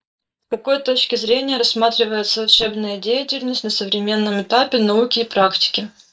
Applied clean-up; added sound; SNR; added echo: neural mask model DeepFilterNet 3.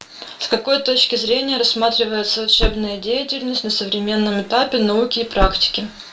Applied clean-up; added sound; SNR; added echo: none; Slam / Car; 8 dB; reverberation time 0.2 s.